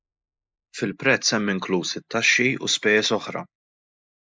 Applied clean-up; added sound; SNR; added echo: neural mask model Resemble Enhance denoiser.